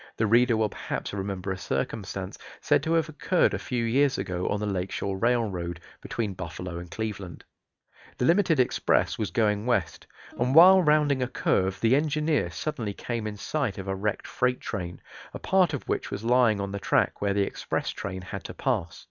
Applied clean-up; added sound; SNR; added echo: neural mask model RNNoise.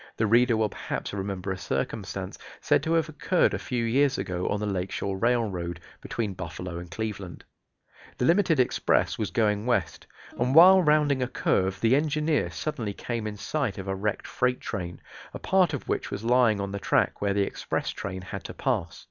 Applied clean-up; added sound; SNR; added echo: none; Guitar; 17 dB; none.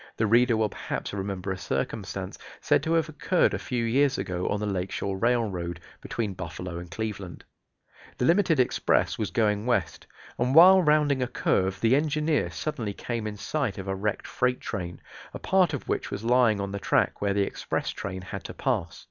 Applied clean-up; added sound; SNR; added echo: none; none; none; none.